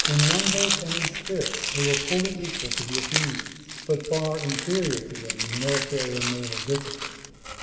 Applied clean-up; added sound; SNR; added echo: none; Domestic sounds, home sounds; 1 dB; reverberation time 2.1 s.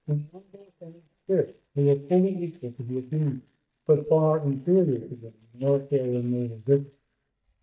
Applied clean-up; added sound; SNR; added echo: neural mask model DeepFilterNet 3.